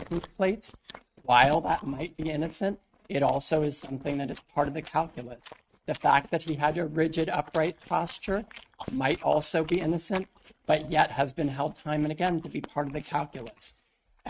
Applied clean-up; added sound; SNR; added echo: neural mask model RNNoise.